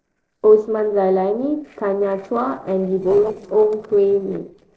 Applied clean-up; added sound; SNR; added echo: neural separator model SepFormer DNS4.